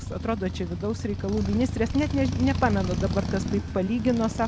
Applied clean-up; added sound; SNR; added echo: none; Motorcycle; 3 dB; none.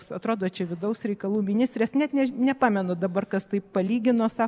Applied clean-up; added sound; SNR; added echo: none; none; none; none.